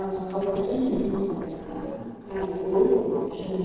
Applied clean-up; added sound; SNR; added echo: neural separator model SepFormer DNS4.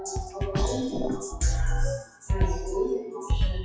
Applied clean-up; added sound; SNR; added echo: classical method WPE with log-MMSE.